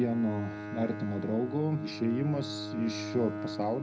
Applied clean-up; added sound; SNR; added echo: none; Bowed string instrument; 8 dB; reverberation time 0.4 s.